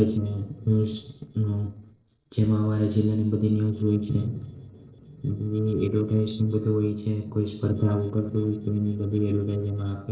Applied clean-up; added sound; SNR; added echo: neural separator model SepFormer DNS4.